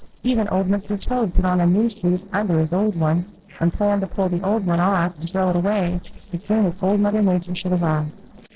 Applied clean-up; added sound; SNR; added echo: neural separator model SepFormer DNS4.